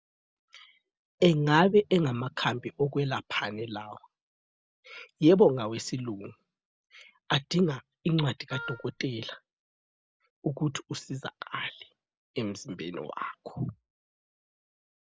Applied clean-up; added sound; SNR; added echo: none; Wind instrument, woodwind instrument; 12 dB; none.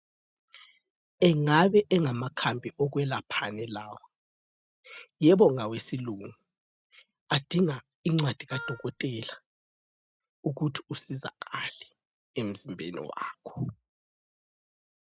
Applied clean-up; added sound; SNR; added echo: neural mask model RNNoise.